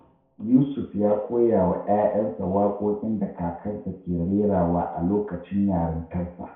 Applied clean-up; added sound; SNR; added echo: none; none; none; reverberation time 0.6 s.